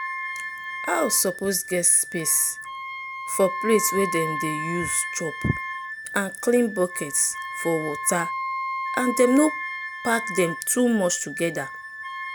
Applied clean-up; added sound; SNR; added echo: none; Wind instrument, woodwind instrument + Wind instrument, woodwind instrument; 7 dB; none.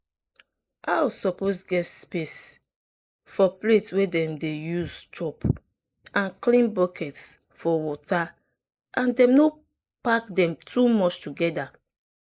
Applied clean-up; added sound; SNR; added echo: neural mask model Resemble Enhance denoiser.